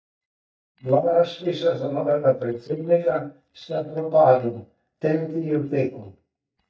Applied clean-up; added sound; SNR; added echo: neural mask model DeepFilterNet 3.